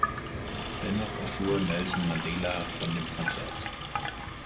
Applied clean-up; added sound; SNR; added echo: none; Sink (filling or washing) / Water tap, faucet; 0 dB; none.